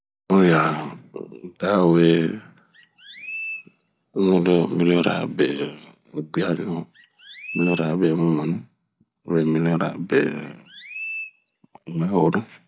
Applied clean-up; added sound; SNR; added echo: none; Chirp, tweet; 14 dB; none.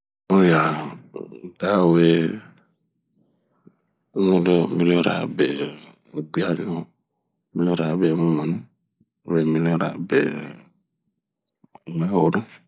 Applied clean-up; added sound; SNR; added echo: neural mask model Resemble Enhance denoiser.